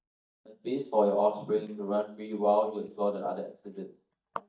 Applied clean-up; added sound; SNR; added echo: neural mask model DeepFilterNet 3.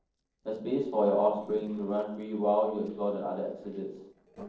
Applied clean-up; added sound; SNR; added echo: neural separator model SepFormer DNS4.